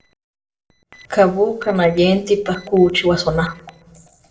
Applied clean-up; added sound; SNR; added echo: neural separator model SepFormer DNS4.